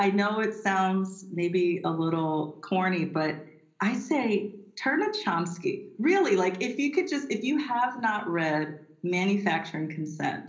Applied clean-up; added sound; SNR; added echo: none; none; none; reverberation time 0.5 s.